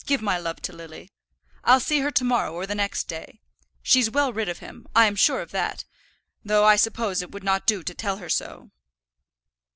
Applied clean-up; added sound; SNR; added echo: none; none; none; none.